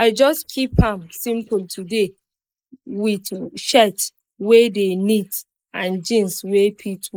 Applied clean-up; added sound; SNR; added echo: neural mask model Resemble Enhance denoiser.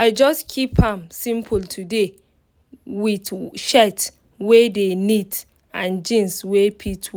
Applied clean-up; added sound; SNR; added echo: none; none; none; none.